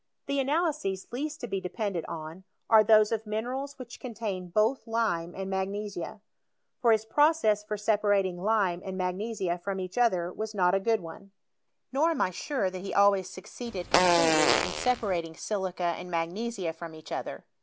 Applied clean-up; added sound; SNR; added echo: none; Fart; -3 dB; none.